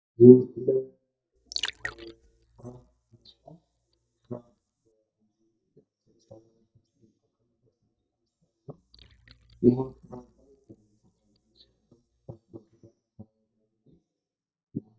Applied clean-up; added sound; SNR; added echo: neural mask model DeepFilterNet 3.